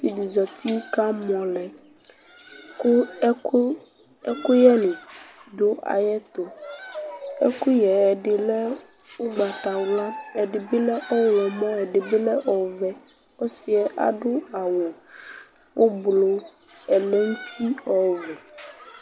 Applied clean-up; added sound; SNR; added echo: none; none; none; none.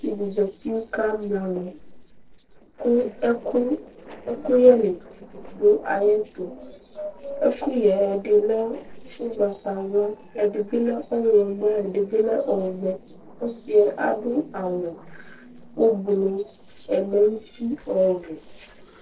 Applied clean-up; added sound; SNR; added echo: neural separator model SepFormer DNS4.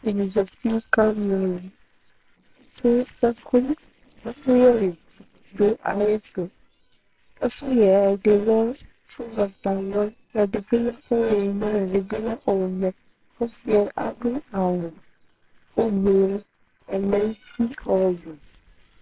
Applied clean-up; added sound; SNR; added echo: neural separator model SepFormer WHAMR!.